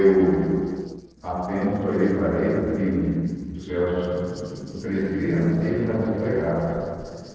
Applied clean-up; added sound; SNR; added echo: neural separator model SepFormer DNS4.